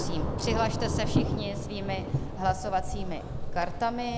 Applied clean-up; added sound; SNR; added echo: none; Thunder / Rain; -2 dB; none.